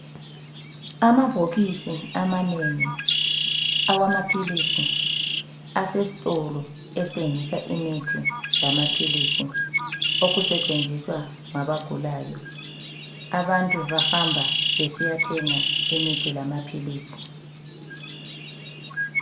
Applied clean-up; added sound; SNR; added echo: none; Bird; 0 dB; reverberation time 0.6 s.